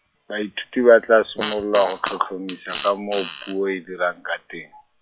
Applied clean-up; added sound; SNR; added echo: classical method log-MMSE.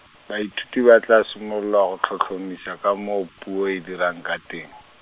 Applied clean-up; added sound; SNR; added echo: none; none; none; none.